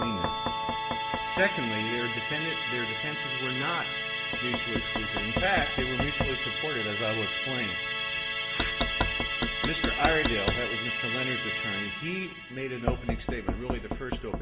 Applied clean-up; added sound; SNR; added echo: none; Knock + Musical instrument; -4 dB; none.